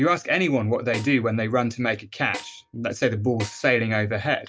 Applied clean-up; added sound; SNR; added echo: none; Snare drum; 18 dB; none.